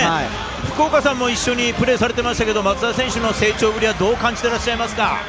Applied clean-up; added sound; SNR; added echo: none; none; none; none.